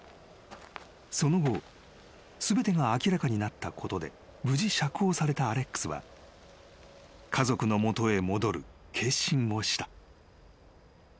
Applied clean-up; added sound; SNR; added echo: none; none; none; none.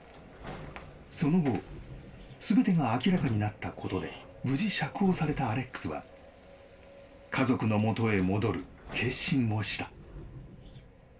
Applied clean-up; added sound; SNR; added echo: none; Squeak / Sliding door; 17 dB; reverberation time 0.2 s.